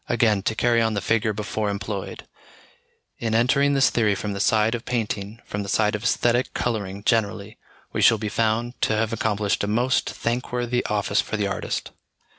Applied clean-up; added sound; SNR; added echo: none; none; none; none.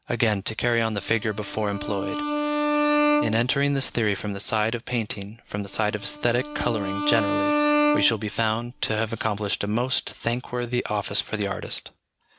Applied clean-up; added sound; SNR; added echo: none; Bowed string instrument; 0 dB; none.